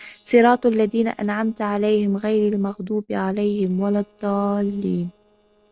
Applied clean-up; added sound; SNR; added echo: neural separator model SepFormer DNS4.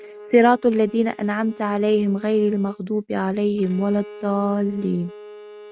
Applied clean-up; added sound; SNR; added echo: neural mask model RNNoise.